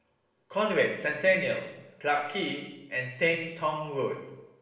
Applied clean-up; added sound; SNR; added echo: none; none; none; reverberation time 1.0 s.